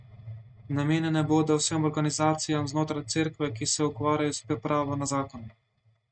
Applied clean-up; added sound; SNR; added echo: neural mask model RNNoise.